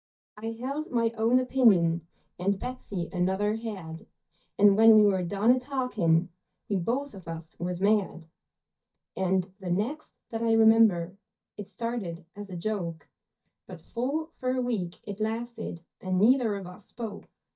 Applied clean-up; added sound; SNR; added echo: neural mask model DeepFilterNet 3.